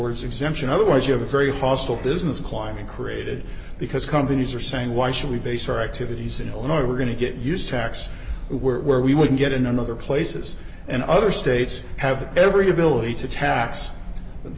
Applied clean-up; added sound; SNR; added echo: none; none; none; none.